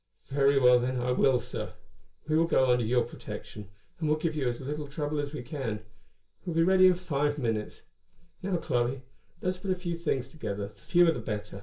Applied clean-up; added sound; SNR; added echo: none; none; none; reverberation time 0.2 s.